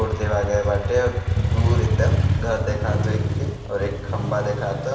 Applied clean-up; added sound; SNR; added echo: none; Motorcycle; -3 dB; reverberation time 1.2 s.